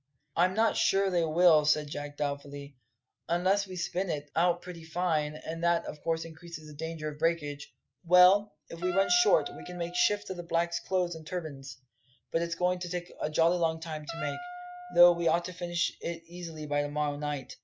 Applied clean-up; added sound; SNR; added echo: none; Wind instrument, woodwind instrument; 13 dB; none.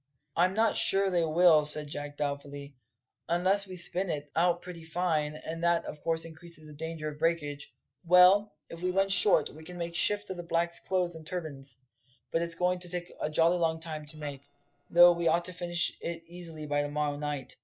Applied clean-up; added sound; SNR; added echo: neural separator model SepFormer DNS4.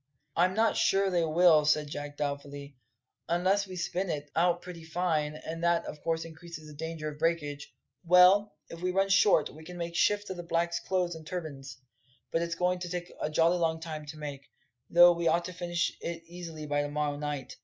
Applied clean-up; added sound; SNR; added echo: none; none; none; none.